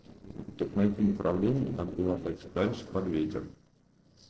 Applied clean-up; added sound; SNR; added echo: neural separator model SepFormer DNS4.